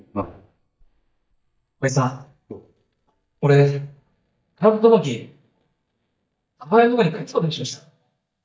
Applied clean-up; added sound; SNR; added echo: neural mask model DeepFilterNet 3.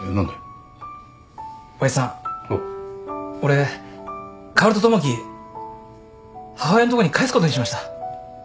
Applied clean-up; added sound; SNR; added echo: none; none; none; none.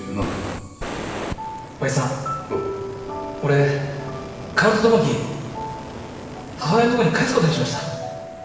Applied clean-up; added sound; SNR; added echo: none; Fire; 11 dB; reverberation time 1.2 s.